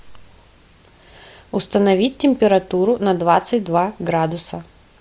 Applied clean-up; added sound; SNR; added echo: none; none; none; none.